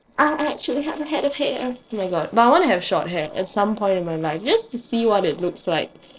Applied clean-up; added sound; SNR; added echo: neural separator model SepFormer DNS4.